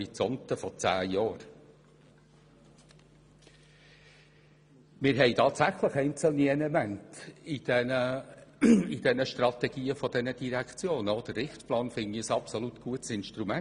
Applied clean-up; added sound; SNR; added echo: none; none; none; none.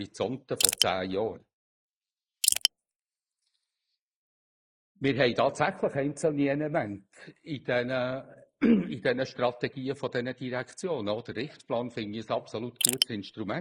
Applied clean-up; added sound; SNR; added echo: neural mask model Resemble Enhance denoiser.